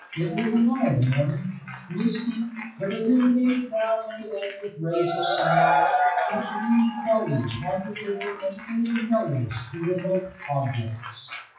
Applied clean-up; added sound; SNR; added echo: classical method WPE with log-MMSE.